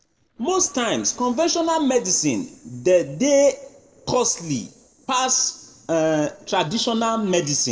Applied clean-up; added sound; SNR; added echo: neural separator model SepFormer DNS4.